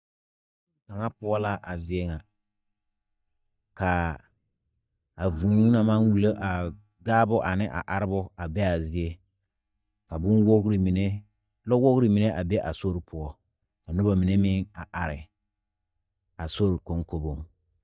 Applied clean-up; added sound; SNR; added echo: neural mask model DeepFilterNet 3.